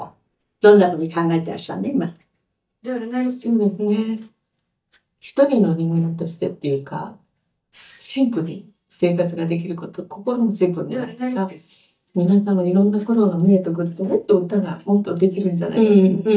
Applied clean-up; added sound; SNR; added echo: neural mask model DeepFilterNet 3.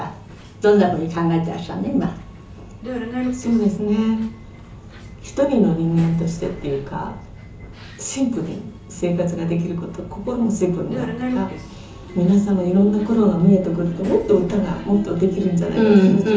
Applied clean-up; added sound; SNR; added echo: none; Subway, metro, underground; 14 dB; reverberation time 0.8 s.